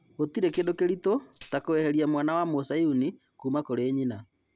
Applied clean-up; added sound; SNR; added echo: none; Tambourine; 8 dB; none.